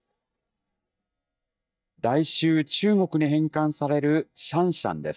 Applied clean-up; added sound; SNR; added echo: neural mask model DeepFilterNet 3.